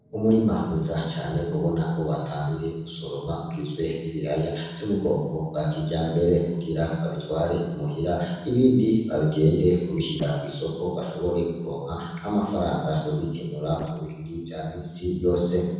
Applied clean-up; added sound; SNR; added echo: neural separator model SepFormer DNS4.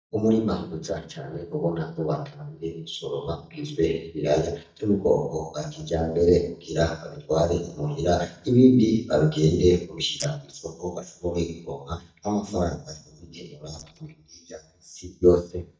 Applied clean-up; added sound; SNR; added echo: neural mask model DeepFilterNet 3.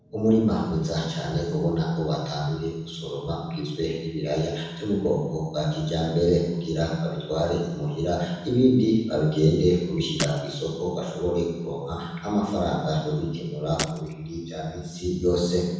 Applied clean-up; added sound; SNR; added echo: none; Shatter; 11 dB; reverberation time 1.1 s.